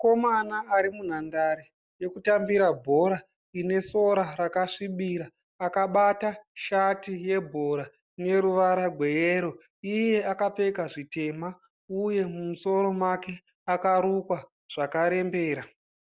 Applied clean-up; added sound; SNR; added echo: none; none; none; none.